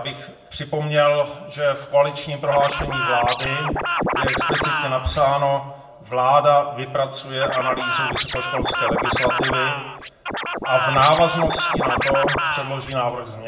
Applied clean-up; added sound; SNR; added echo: none; Scratching (performance technique); 1 dB; reverberation time 0.5 s.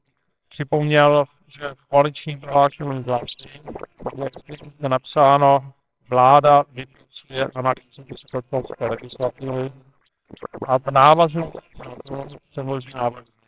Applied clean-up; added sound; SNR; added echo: neural separator model SepFormer WHAMR!.